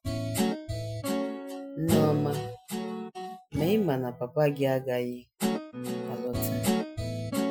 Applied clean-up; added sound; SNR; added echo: classical method Wiener filter.